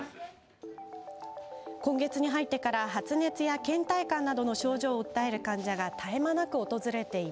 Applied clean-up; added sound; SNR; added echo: none; none; none; none.